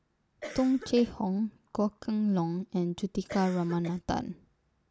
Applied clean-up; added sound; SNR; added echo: none; Cough; 14 dB; none.